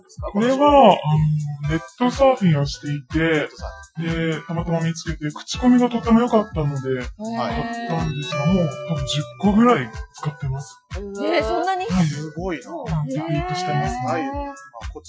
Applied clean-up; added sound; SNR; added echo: classical method Wiener filter.